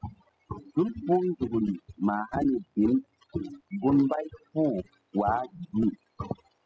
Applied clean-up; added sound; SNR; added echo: classical method spectral subtraction.